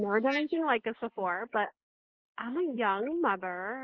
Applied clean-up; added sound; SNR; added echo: neural mask model Resemble Enhance denoiser.